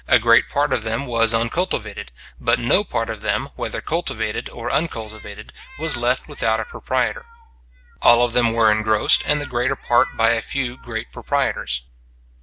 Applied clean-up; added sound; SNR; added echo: none; Meow; 19 dB; none.